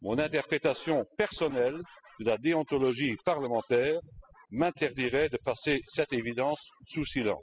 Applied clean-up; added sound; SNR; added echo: classical method spectral subtraction.